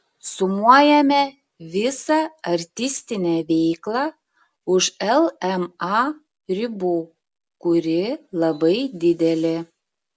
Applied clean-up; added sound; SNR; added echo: none; none; none; none.